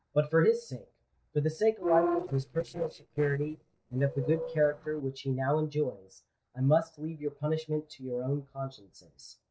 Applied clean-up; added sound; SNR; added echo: neural separator model SepFormer DNS4.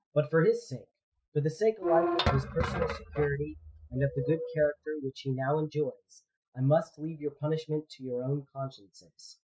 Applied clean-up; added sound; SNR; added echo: classical method spectral subtraction.